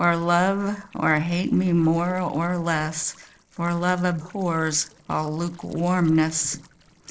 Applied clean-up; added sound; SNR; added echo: neural separator model SepFormer DNS4.